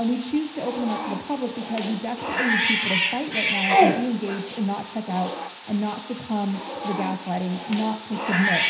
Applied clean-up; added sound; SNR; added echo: none; Bathtub (filling or washing) / Cat; -1 dB; reverberation time 0.9 s.